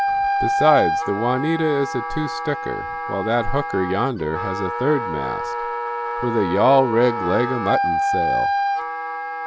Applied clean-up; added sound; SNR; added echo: none; Wind instrument, woodwind instrument; 2 dB; none.